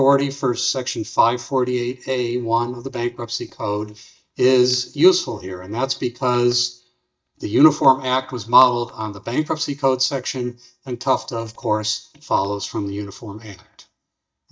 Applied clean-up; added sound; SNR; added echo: neural mask model DeepFilterNet 3.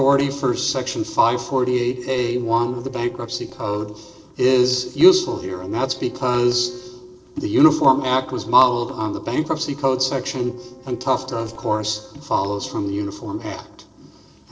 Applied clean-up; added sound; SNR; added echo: neural separator model SepFormer DNS4.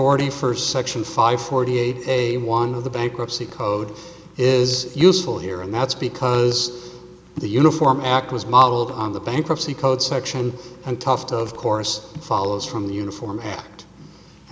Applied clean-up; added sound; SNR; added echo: none; none; none; none.